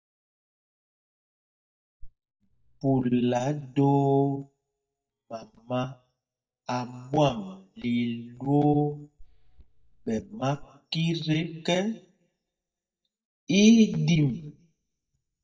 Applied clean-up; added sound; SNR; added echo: neural mask model DeepFilterNet 3.